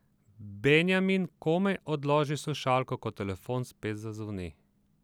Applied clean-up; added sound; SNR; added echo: none; none; none; none.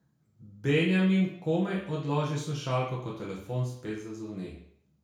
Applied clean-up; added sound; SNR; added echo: none; none; none; reverberation time 0.5 s.